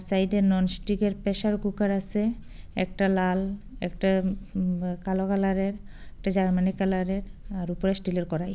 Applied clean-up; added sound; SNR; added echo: none; none; none; none.